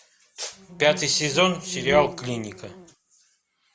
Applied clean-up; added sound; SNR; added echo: none; Insect; 10 dB; none.